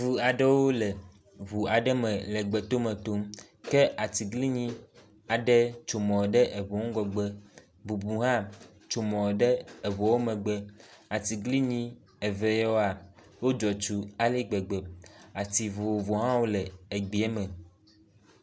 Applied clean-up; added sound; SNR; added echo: none; none; none; none.